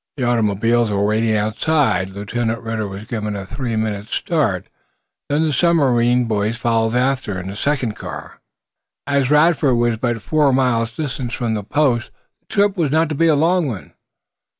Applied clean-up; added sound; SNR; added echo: none; none; none; none.